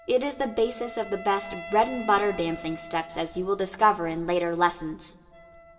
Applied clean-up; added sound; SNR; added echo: none; Wind instrument, woodwind instrument; 17 dB; reverberation time 1.4 s.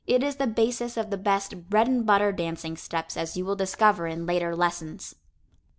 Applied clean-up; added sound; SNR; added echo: none; none; none; none.